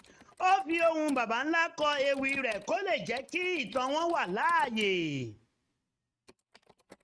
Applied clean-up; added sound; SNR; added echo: neural mask model RNNoise.